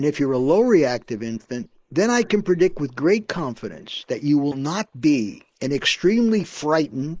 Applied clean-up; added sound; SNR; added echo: neural mask model Resemble Enhance denoiser.